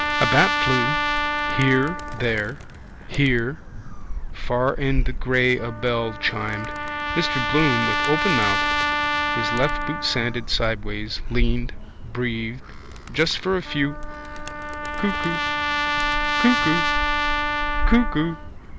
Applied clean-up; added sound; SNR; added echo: none; Trumpet + Animal; -1 dB; none.